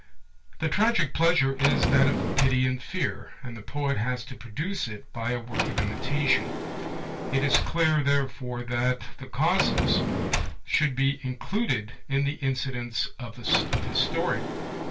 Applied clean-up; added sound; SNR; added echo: none; Sliding door; 5 dB; reverberation time 0.2 s.